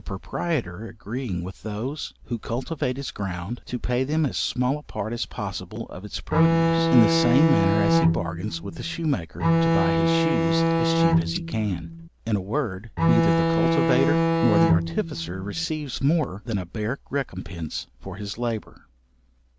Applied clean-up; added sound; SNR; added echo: none; Bowed string instrument; -4 dB; none.